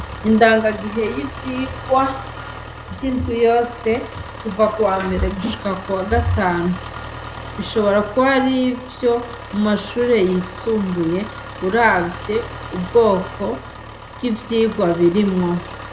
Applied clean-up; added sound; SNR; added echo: none; Engine; 13 dB; none.